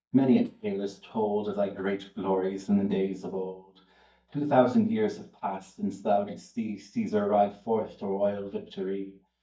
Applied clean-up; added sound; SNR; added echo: neural mask model DeepFilterNet 3.